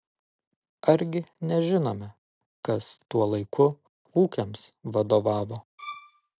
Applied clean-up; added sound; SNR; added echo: none; Bowed string instrument; 15 dB; none.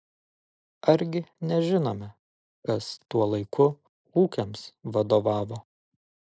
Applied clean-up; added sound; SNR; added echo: neural mask model Resemble Enhance denoiser.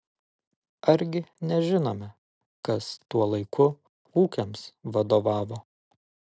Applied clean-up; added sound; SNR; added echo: none; none; none; none.